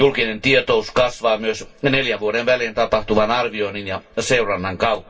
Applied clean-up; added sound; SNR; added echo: none; none; none; reverberation time 0.1 s.